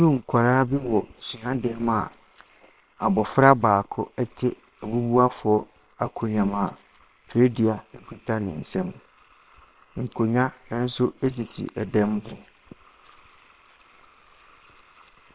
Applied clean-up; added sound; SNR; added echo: neural separator model SepFormer WHAM!.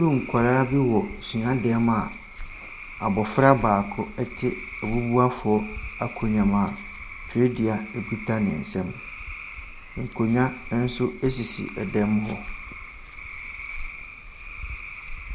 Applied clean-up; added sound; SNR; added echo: none; Cricket / Frog; 12 dB; none.